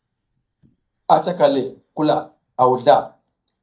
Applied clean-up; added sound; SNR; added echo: neural mask model DeepFilterNet 3.